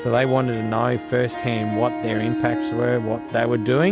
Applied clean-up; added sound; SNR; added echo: none; Harp; 7 dB; none.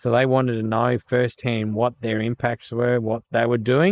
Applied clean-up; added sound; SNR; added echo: neural mask model Resemble Enhance denoiser.